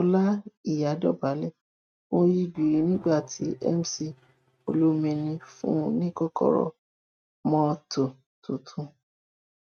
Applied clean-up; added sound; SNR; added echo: neural mask model RNNoise.